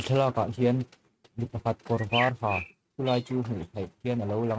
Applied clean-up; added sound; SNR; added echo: neural mask model RNNoise.